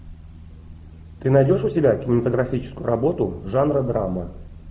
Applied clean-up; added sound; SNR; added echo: none; none; none; none.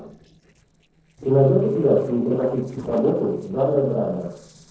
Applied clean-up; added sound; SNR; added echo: neural separator model SepFormer DNS4.